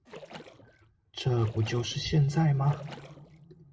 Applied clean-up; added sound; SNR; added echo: neural separator model SepFormer DNS4.